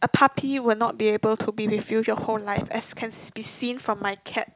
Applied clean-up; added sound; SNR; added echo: none; none; none; none.